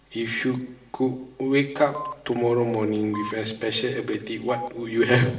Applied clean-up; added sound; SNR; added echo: none; Telephone; 14 dB; reverberation time 1.3 s.